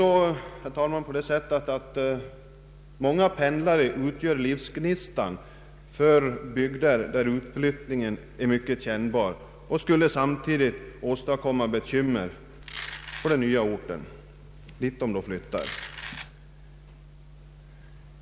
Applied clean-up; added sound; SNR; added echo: none; Domestic sounds, home sounds; 13 dB; none.